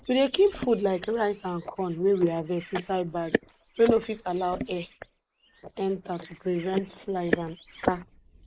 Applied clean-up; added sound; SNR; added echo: neural mask model Resemble Enhance denoiser.